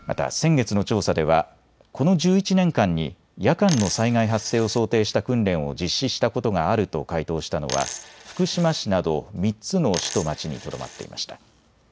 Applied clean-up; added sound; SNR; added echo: none; Coin (dropping); 13 dB; none.